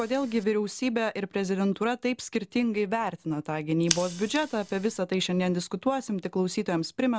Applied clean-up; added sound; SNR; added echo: none; Scissors; 15 dB; none.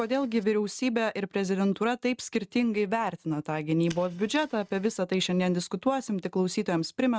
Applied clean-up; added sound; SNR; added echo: neural mask model RNNoise.